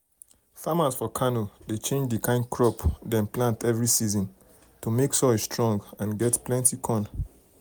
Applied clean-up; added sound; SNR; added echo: none; none; none; none.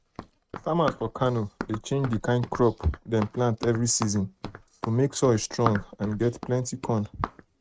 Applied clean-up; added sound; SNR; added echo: neural mask model RNNoise.